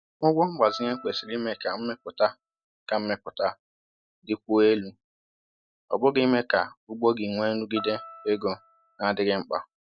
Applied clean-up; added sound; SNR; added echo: none; Piano; 16 dB; none.